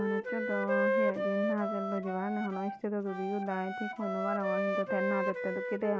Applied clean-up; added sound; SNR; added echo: none; Wind instrument, woodwind instrument; -1 dB; none.